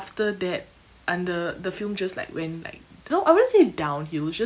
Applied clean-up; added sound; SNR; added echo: none; none; none; none.